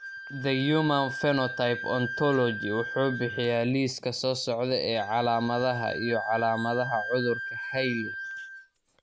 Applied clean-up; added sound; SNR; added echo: none; Wind instrument, woodwind instrument; 9 dB; none.